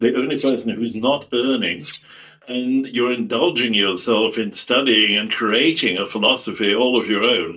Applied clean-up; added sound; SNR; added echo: neural mask model DeepFilterNet 3.